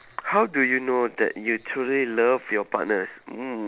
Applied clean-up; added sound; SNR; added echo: none; none; none; none.